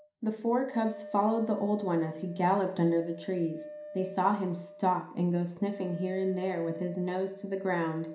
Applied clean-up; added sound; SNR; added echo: none; Wind instrument, woodwind instrument; 15 dB; reverberation time 0.5 s.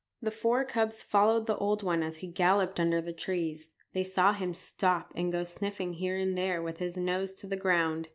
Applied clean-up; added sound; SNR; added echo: none; none; none; none.